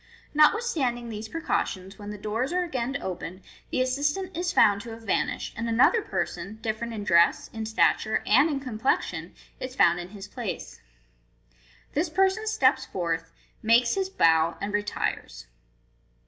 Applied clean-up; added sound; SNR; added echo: none; none; none; none.